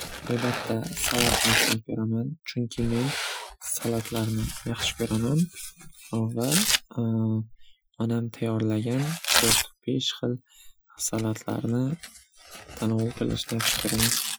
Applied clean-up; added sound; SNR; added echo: classical method Wiener filter.